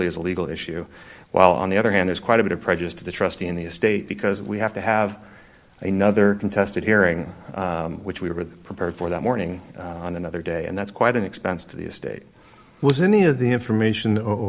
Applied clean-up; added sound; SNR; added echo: none; none; none; none.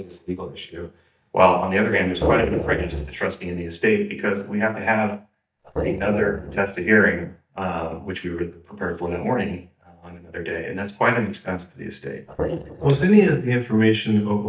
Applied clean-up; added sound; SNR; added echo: neural mask model DeepFilterNet 3.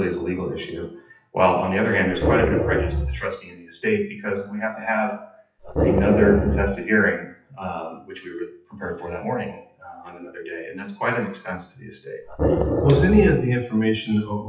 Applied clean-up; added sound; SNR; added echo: classical method WPE with log-MMSE.